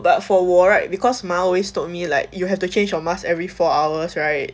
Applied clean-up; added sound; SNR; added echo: none; none; none; none.